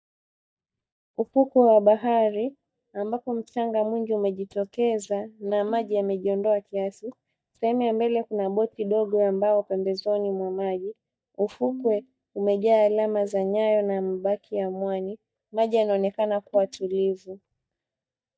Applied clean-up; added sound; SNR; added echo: neural mask model DeepFilterNet 3.